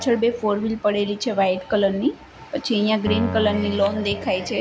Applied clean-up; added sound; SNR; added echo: none; Keyboard (musical); 12 dB; none.